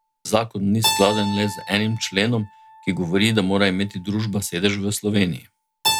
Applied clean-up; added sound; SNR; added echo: none; Keyboard (musical); 9 dB; none.